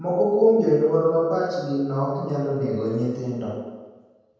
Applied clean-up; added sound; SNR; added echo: none; none; none; reverberation time 1.2 s.